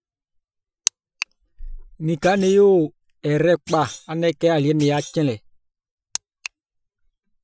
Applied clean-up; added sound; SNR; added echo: classical method Wiener filter.